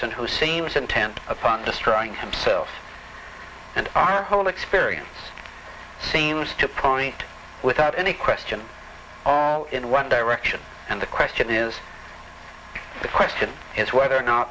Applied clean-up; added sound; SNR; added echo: none; none; none; none.